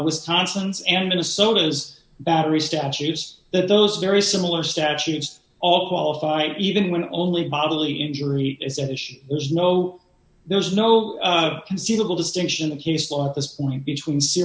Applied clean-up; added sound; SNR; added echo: none; none; none; none.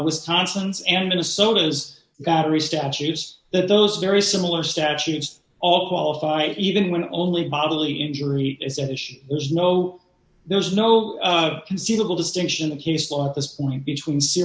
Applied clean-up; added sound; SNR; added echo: neural mask model Resemble Enhance denoiser.